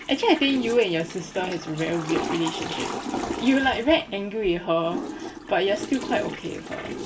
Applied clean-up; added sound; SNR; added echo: none; Toilet flush / Water; 8 dB; reverberation time 0.2 s.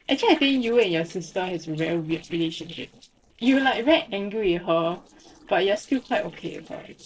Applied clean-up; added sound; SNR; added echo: neural separator model SepFormer DNS4.